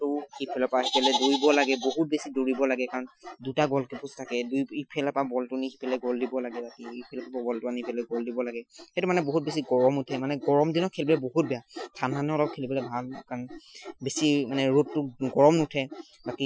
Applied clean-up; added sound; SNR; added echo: classical method Wiener filter.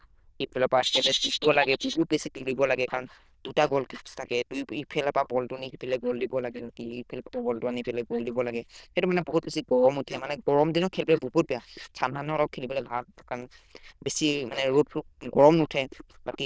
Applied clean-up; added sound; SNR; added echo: neural diffusion model UNIVERSE++.